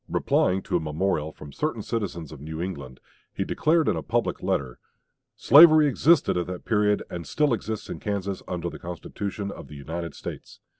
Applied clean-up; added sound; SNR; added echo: none; none; none; none.